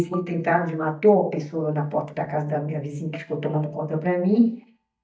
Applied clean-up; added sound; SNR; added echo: neural mask model DeepFilterNet 3.